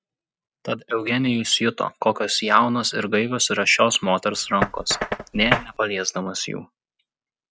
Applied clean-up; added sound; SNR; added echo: neural mask model RNNoise.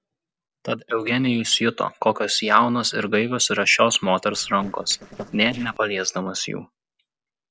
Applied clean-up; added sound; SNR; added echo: neural separator model SepFormer DNS4.